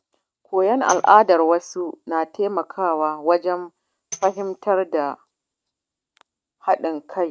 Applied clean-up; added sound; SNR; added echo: neural mask model RNNoise.